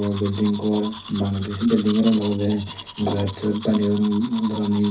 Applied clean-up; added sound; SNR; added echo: none; Domestic sounds, home sounds; 16 dB; reverberation time 0.3 s.